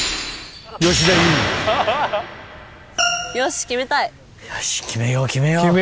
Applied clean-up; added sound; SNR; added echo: none; none; none; none.